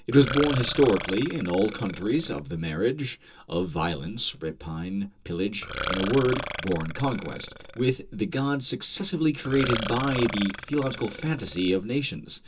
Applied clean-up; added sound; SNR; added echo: none; Burping, eructation; 8 dB; reverberation time 0.2 s.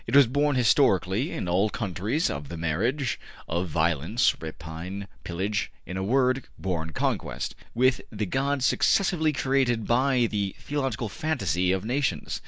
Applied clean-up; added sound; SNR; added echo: none; none; none; none.